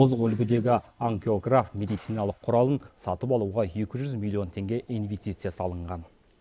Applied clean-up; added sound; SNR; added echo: neural mask model Resemble Enhance denoiser.